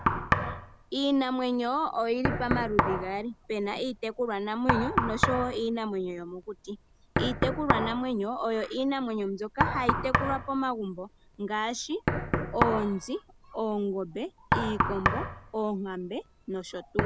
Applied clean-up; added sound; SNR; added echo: none; Knock; 1 dB; none.